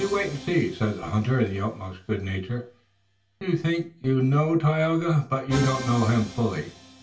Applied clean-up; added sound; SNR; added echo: none; Musical instrument; 15 dB; reverberation time 0.3 s.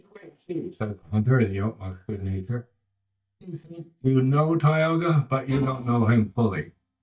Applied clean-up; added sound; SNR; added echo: neural mask model DeepFilterNet 3.